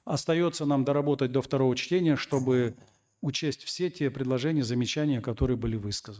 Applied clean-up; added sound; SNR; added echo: neural mask model RNNoise.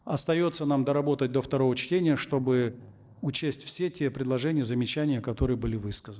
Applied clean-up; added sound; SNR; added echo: neural separator model SepFormer DNS4.